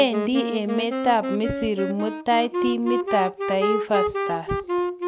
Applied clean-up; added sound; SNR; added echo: none; Wind instrument, woodwind instrument; 2 dB; none.